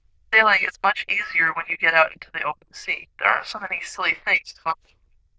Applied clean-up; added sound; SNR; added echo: neural diffusion model UNIVERSE++.